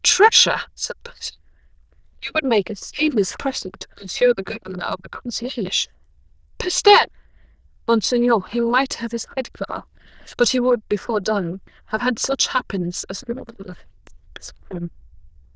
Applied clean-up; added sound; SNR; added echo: neural diffusion model UNIVERSE++.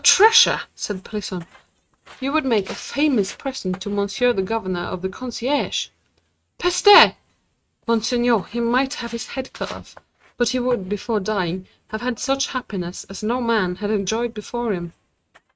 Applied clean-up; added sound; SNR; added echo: neural mask model RNNoise.